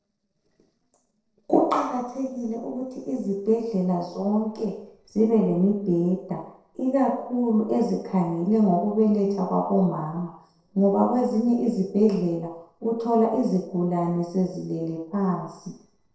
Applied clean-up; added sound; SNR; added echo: neural separator model SepFormer DNS4.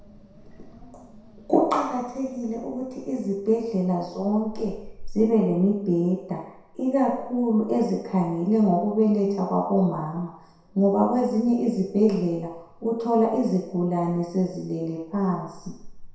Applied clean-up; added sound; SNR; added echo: none; Wind; 20 dB; reverberation time 0.7 s.